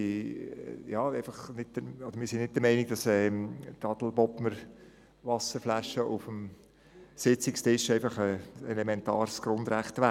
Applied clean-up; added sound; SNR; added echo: none; none; none; none.